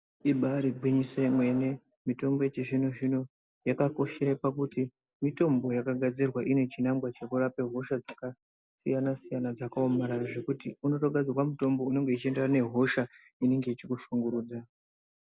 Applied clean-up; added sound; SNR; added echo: none; none; none; none.